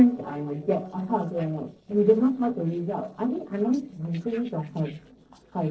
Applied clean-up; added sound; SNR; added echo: neural separator model SepFormer DNS4.